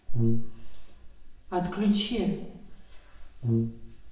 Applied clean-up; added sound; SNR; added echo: none; Brass instrument; 1 dB; reverberation time 0.8 s.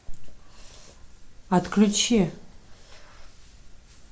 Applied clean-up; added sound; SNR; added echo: none; none; none; none.